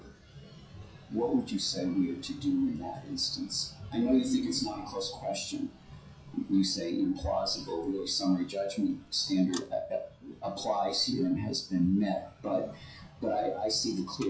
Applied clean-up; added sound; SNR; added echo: classical method WPE with log-MMSE.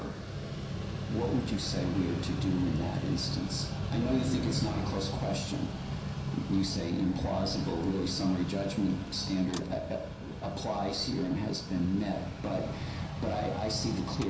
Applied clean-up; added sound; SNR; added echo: none; Mechanical fan; 3 dB; reverberation time 0.5 s.